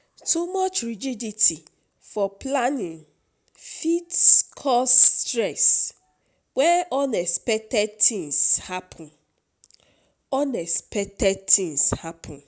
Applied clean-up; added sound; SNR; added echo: none; none; none; none.